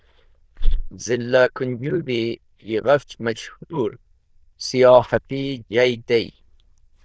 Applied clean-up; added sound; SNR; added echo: neural diffusion model UNIVERSE++.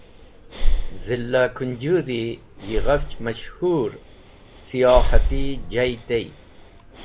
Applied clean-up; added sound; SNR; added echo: none; Breathing; -1 dB; none.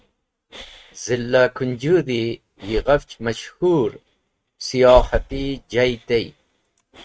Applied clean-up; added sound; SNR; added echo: neural mask model RNNoise.